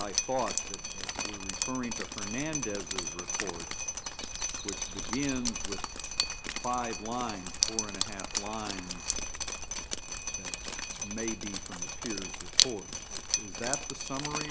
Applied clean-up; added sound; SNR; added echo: none; Drip; -4 dB; none.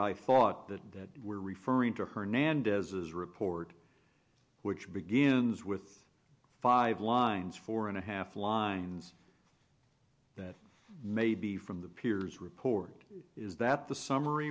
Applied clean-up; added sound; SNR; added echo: none; none; none; none.